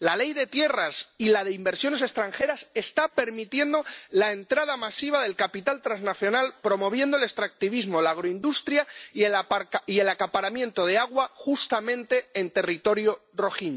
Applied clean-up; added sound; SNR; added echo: none; none; none; none.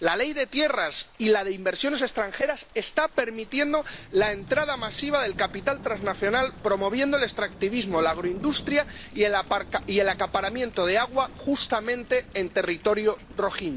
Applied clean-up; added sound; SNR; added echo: none; Thunder / Rain; 17 dB; none.